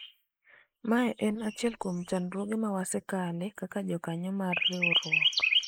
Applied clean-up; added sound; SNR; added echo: neural mask model Resemble Enhance denoiser.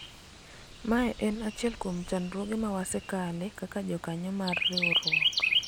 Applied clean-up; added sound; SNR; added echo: none; Chirp, tweet; 1 dB; none.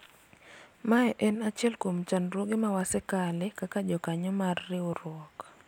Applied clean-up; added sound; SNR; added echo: none; none; none; none.